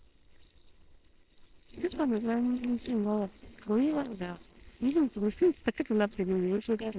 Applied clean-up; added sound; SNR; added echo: neural separator model SepFormer WHAMR!.